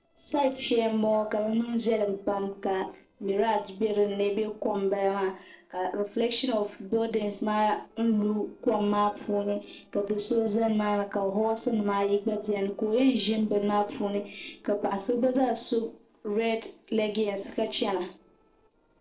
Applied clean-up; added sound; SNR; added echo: neural separator model SepFormer DNS4.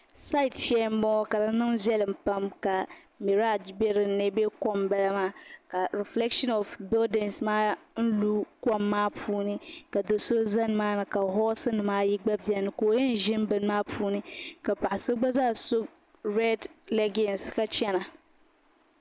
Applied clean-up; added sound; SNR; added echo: none; none; none; none.